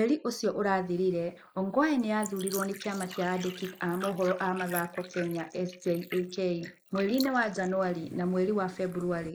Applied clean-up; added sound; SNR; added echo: neural mask model Resemble Enhance denoiser.